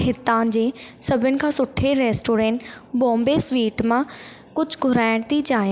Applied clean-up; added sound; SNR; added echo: none; none; none; none.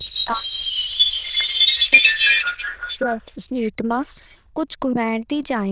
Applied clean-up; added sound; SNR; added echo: neural diffusion model UNIVERSE++.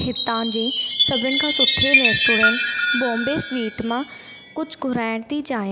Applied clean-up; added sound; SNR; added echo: none; Chime; -3 dB; none.